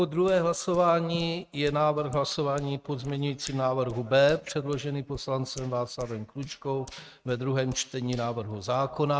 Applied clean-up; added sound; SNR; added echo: neural mask model RNNoise.